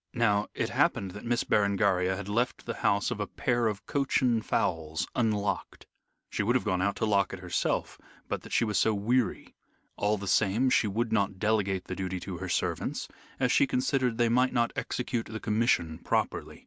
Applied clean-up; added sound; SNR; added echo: none; none; none; none.